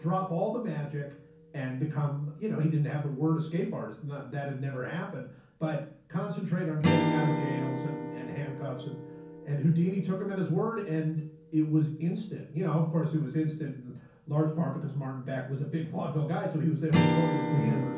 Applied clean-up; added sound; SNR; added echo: none; Strum; 5 dB; reverberation time 0.6 s.